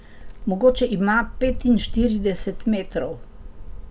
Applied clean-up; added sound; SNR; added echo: none; Wind; 8 dB; none.